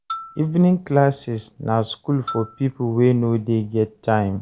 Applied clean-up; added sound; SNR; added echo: none; Marimba, xylophone; 16 dB; none.